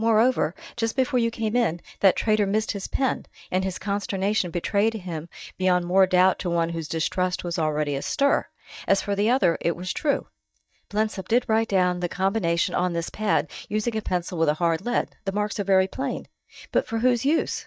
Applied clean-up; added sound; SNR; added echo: neural mask model DeepFilterNet 3.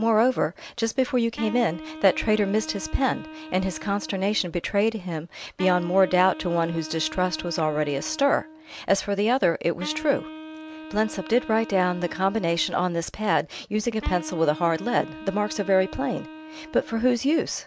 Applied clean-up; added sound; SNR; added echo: none; Wind instrument, woodwind instrument; 15 dB; none.